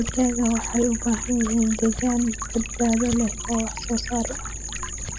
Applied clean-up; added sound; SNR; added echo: none; Scissors + Stream; 10 dB; none.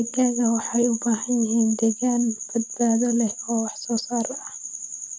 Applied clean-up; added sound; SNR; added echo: none; none; none; none.